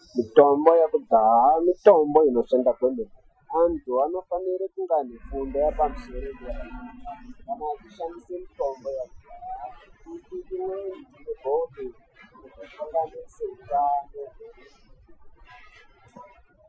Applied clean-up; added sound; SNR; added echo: classical method Wiener filter.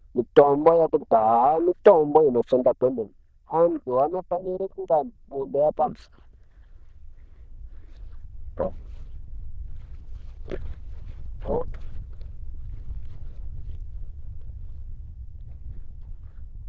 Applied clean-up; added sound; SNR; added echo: neural diffusion model UNIVERSE++.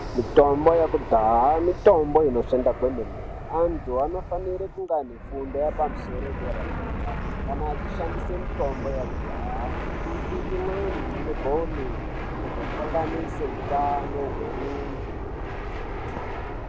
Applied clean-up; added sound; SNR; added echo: none; Fixed-wing aircraft, airplane; 4 dB; none.